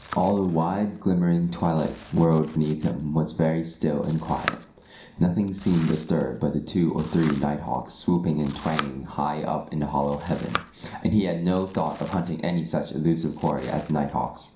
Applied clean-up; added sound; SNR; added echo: none; Domestic sounds, home sounds; 17 dB; reverberation time 0.5 s.